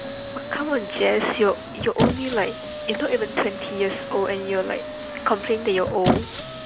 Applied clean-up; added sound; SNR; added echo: none; Squeak; 5 dB; none.